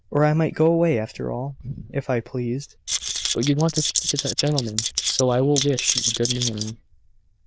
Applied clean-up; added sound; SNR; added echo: neural diffusion model UNIVERSE++.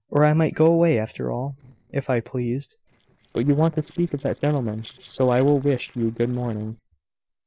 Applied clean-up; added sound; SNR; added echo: neural separator model SepFormer DNS4.